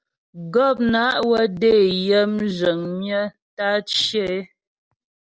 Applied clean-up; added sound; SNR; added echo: none; none; none; none.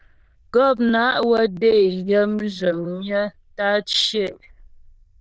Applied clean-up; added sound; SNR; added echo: neural diffusion model UNIVERSE++.